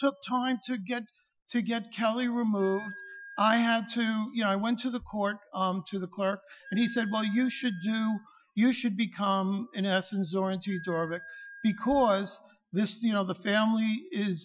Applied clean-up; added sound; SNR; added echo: classical method Wiener filter.